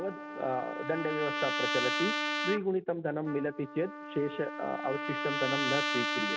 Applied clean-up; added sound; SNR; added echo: none; Trumpet; 1 dB; none.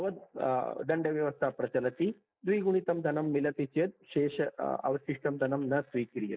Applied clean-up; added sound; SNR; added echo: neural mask model Resemble Enhance denoiser.